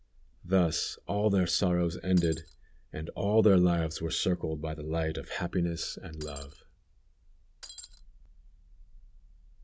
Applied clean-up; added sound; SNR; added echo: none; Shatter; 16 dB; none.